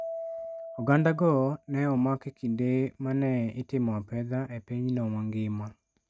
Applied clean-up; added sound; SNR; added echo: neural mask model RNNoise.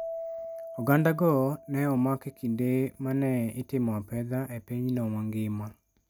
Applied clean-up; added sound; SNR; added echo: none; Keyboard (musical); 16 dB; none.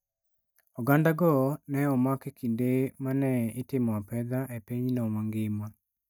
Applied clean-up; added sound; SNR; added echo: neural mask model DeepFilterNet 3.